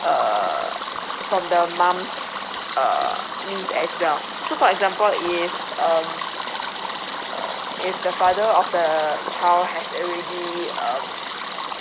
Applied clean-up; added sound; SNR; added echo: none; Stream; 6 dB; none.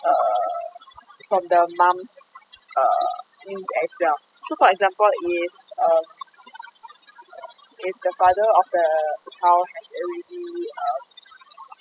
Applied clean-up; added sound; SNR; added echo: classical method spectral subtraction.